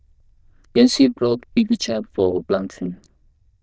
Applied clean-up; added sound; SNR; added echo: neural diffusion model UNIVERSE++.